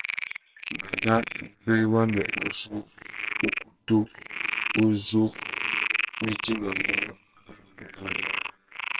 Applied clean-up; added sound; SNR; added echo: neural separator model SepFormer WHAMR!.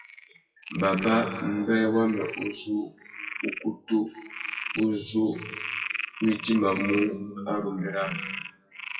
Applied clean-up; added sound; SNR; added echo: classical method WPE with log-MMSE.